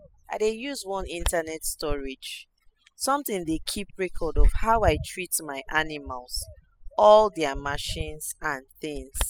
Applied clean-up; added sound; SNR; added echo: classical method spectral subtraction.